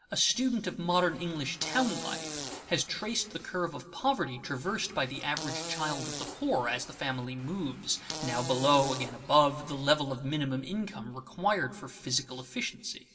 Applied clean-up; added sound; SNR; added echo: none; Fart; 10 dB; reverberation time 1.6 s.